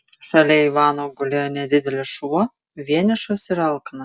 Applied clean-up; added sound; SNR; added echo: none; none; none; none.